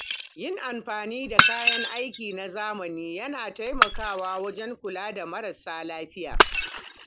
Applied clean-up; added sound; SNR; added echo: none; Shatter; -5 dB; none.